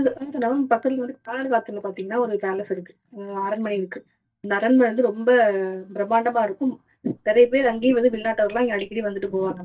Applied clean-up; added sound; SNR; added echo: neural mask model DeepFilterNet 3.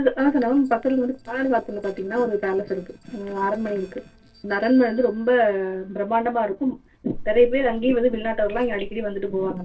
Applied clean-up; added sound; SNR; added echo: neural separator model SepFormer DNS4.